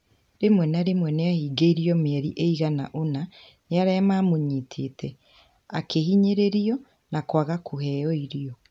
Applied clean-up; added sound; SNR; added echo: none; none; none; none.